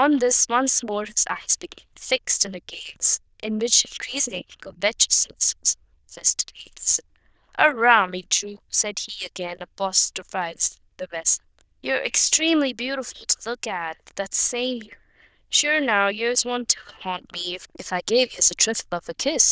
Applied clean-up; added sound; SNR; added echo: neural diffusion model UNIVERSE++.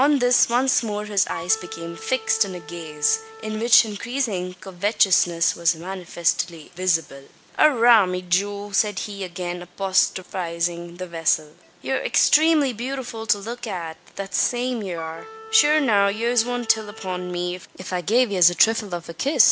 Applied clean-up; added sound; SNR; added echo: none; Wind instrument, woodwind instrument; 16 dB; none.